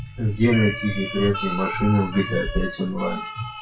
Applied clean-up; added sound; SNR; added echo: classical method WPE with log-MMSE.